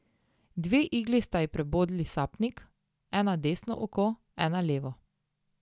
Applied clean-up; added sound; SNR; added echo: none; none; none; none.